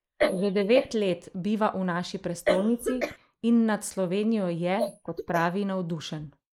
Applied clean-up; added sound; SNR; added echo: neural mask model Resemble Enhance denoiser.